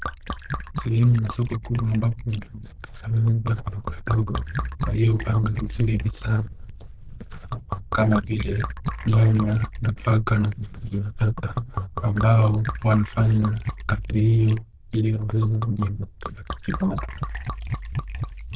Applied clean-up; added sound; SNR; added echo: neural diffusion model UNIVERSE++.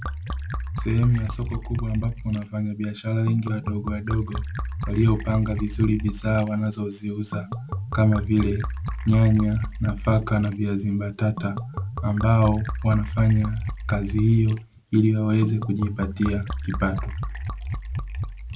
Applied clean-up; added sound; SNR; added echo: none; Liquid; 7 dB; none.